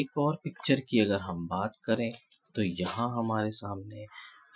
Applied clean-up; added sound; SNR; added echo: classical method Wiener filter.